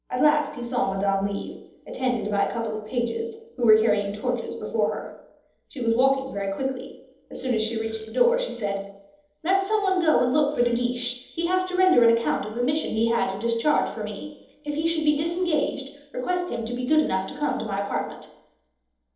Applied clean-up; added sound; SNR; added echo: neural separator model SepFormer DNS4.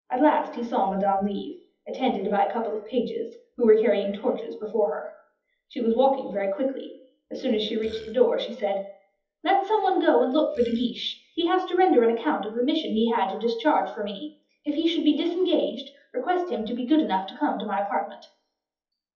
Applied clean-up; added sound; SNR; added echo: classical method WPE with log-MMSE.